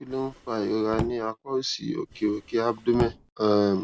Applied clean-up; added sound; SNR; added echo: none; Drawer open or close; 11 dB; none.